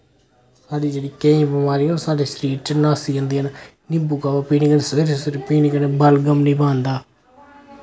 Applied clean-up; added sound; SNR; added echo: none; none; none; none.